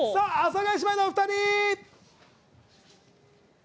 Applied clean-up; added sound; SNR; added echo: none; none; none; none.